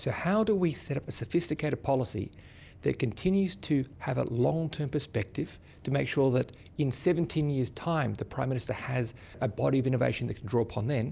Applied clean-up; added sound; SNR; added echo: none; none; none; none.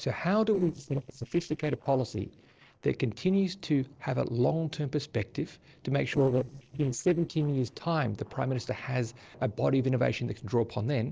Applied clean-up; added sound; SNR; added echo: neural separator model SepFormer DNS4.